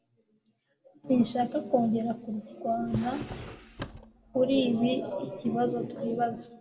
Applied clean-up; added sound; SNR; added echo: none; Drawer open or close; 11 dB; reverberation time 1.0 s.